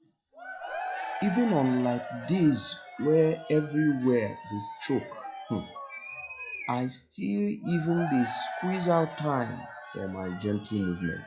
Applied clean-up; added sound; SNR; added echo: classical method log-MMSE.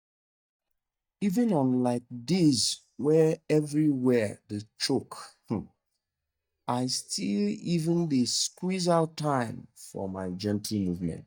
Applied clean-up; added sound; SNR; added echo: neural mask model DeepFilterNet 3.